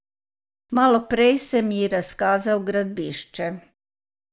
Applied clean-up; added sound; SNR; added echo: none; none; none; none.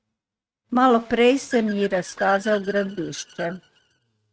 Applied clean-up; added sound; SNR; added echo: neural mask model RNNoise.